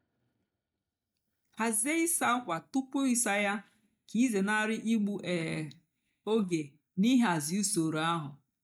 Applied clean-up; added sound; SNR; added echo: neural mask model DeepFilterNet 3.